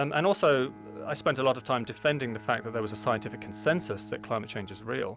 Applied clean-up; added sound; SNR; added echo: none; Bowed string instrument; 17 dB; none.